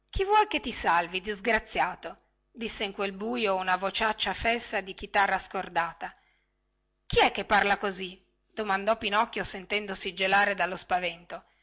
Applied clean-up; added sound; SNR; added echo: none; none; none; none.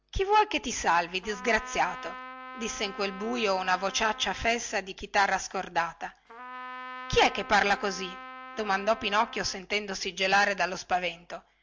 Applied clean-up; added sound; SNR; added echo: none; Trumpet; 14 dB; none.